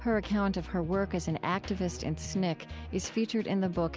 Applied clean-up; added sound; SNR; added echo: none; none; none; none.